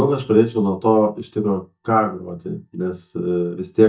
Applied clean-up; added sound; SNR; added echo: neural mask model DeepFilterNet 3.